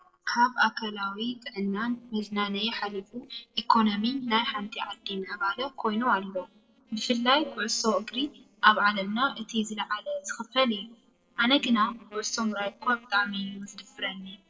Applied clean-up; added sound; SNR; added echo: neural separator model SepFormer DNS4.